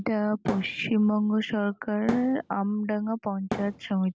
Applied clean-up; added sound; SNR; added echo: none; Thump, thud; 8 dB; none.